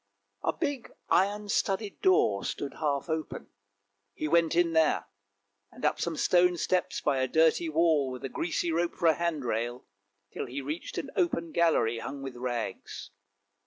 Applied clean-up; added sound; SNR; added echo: none; none; none; none.